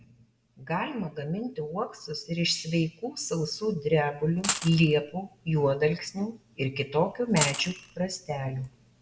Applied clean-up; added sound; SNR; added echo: none; Coin (dropping); 4 dB; none.